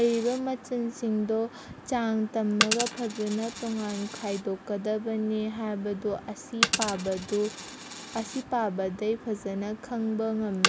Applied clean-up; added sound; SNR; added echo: none; Coin (dropping); 6 dB; none.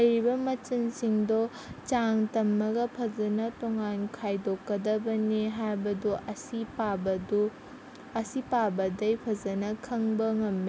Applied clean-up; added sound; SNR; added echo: none; none; none; none.